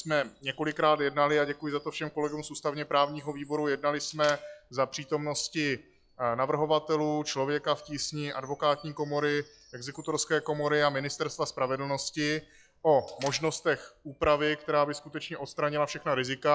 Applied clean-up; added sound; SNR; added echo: classical method log-MMSE.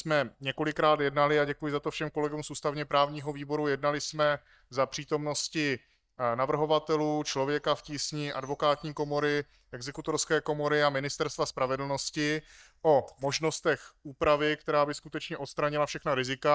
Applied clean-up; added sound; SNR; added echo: neural mask model DeepFilterNet 3.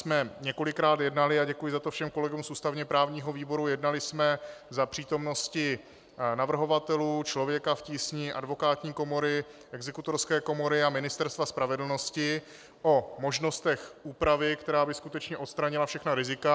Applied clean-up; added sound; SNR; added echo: none; none; none; none.